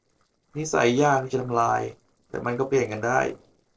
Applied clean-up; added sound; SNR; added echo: neural separator model SepFormer DNS4.